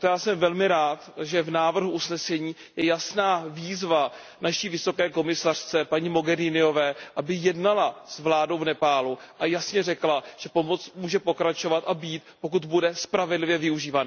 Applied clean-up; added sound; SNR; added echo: none; none; none; none.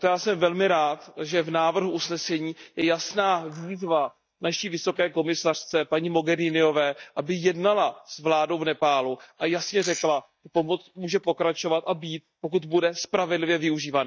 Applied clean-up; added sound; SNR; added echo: neural mask model DeepFilterNet 3.